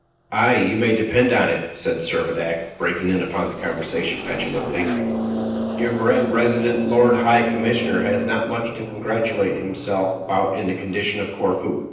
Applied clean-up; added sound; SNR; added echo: neural separator model SepFormer DNS4.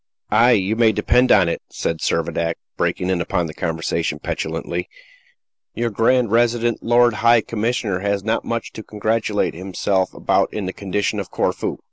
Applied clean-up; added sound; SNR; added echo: none; none; none; none.